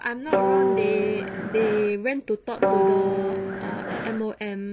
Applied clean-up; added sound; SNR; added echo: none; Guitar; -4 dB; none.